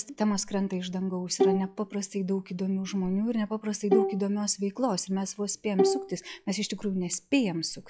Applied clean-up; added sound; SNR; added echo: classical method log-MMSE.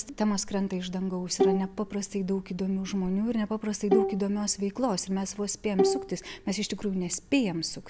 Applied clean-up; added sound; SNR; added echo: none; Bowed string instrument; 1 dB; none.